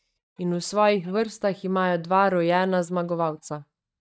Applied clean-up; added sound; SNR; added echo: neural mask model DeepFilterNet 3.